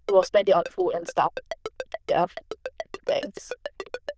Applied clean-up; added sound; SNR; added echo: neural diffusion model UNIVERSE++.